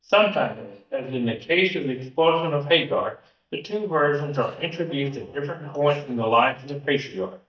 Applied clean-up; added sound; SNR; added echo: neural mask model DeepFilterNet 3.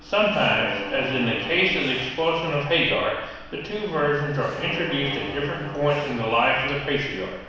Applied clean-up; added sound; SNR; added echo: none; Mechanisms; 13 dB; reverberation time 1.1 s.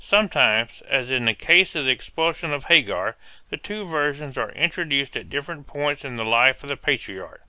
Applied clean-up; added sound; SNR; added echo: none; none; none; none.